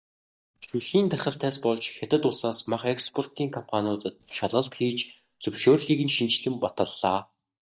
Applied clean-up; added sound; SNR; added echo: neural mask model DeepFilterNet 3.